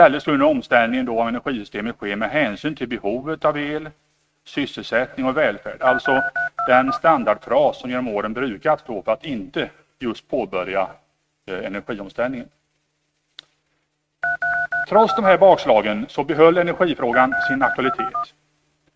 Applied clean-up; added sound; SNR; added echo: neural mask model RNNoise.